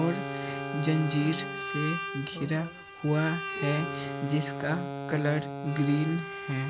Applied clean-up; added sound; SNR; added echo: none; Wind instrument, woodwind instrument + Bowed string instrument; 6 dB; none.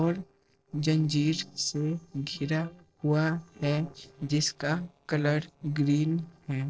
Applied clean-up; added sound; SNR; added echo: neural separator model SepFormer DNS4.